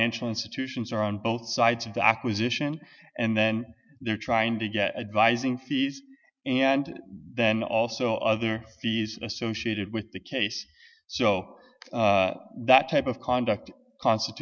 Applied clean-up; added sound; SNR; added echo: none; none; none; none.